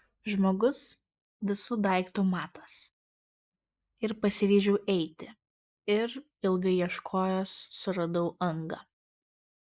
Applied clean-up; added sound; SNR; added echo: neural mask model Resemble Enhance denoiser.